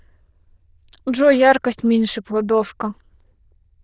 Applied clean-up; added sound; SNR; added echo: neural diffusion model UNIVERSE++.